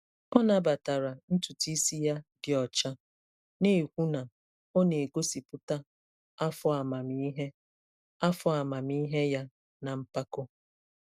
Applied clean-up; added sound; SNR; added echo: none; none; none; none.